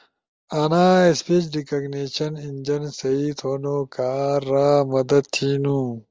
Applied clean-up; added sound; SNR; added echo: none; none; none; none.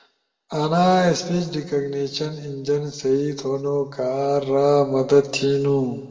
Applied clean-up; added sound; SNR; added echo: none; none; none; reverberation time 1.4 s.